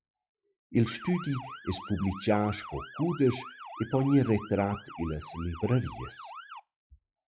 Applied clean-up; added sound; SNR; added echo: classical method log-MMSE.